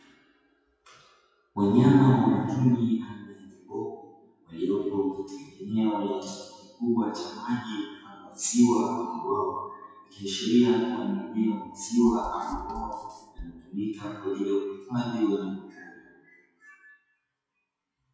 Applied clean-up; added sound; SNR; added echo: classical method WPE with log-MMSE.